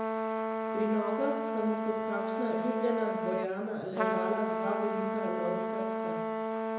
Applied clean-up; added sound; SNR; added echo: none; Trumpet; -2 dB; reverberation time 1.0 s.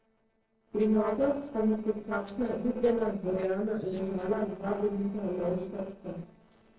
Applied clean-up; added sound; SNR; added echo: neural separator model SepFormer DNS4.